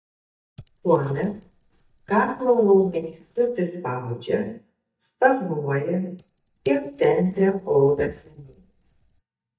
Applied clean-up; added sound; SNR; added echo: neural mask model DeepFilterNet 3.